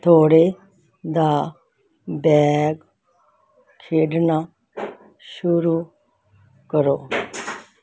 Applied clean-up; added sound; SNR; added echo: none; none; none; none.